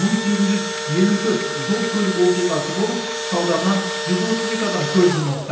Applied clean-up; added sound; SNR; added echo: none; Engine / Drill; 5 dB; reverberation time 0.9 s.